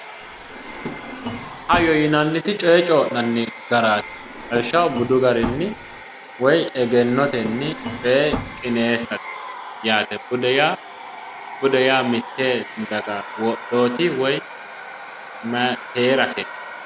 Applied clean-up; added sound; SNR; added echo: none; Domestic sounds, home sounds + Drawer open or close; 12 dB; none.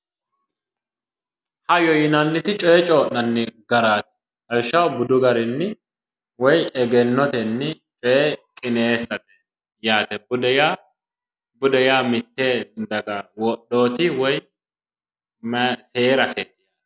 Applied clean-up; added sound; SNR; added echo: none; none; none; none.